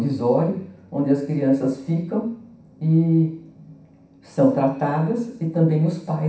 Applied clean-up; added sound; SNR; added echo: none; none; none; reverberation time 0.7 s.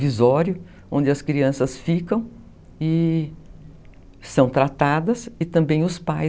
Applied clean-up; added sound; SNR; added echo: none; none; none; none.